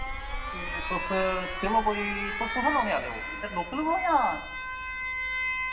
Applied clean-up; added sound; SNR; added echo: none; Alarm; 3 dB; reverberation time 0.9 s.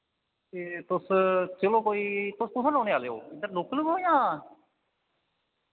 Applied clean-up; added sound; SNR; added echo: none; none; none; none.